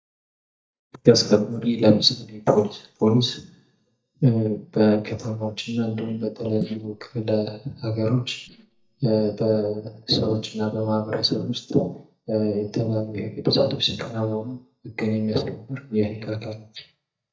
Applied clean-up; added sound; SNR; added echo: neural mask model DeepFilterNet 3.